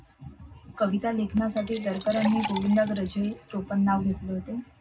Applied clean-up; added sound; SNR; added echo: none; Liquid; 12 dB; reverberation time 0.3 s.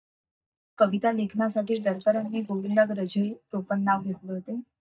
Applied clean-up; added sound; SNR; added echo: neural mask model DeepFilterNet 3.